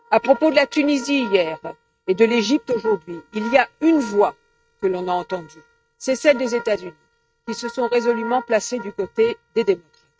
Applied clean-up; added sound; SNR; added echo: neural mask model RNNoise.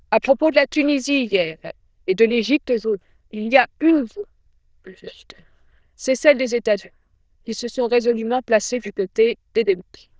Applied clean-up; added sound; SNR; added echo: neural diffusion model UNIVERSE++.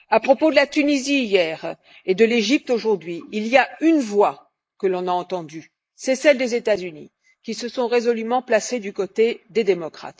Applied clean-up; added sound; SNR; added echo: neural mask model Resemble Enhance denoiser.